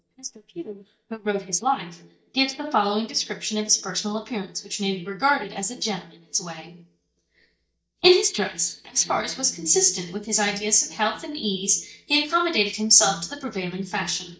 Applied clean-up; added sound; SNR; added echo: neural mask model DeepFilterNet 3.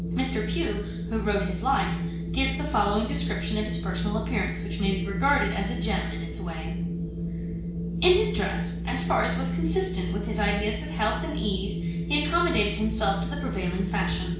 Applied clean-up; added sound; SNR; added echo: none; Wind; 5 dB; reverberation time 0.6 s.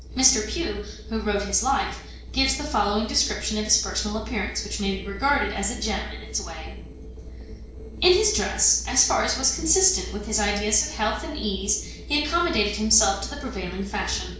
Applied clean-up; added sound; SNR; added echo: neural separator model SepFormer DNS4.